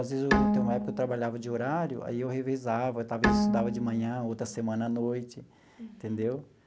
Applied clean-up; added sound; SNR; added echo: none; Bowed string instrument; 1 dB; none.